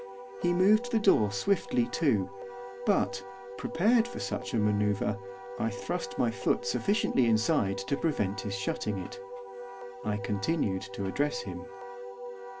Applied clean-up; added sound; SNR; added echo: none; Wind instrument, woodwind instrument; 11 dB; none.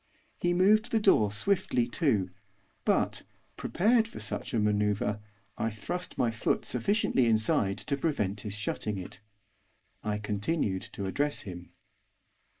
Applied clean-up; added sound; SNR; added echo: neural mask model Resemble Enhance denoiser.